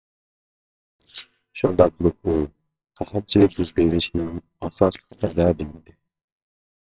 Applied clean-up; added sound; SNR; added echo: neural separator model SepFormer WHAMR!.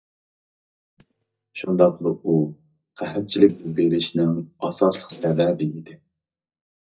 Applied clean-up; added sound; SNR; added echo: neural mask model DeepFilterNet 3.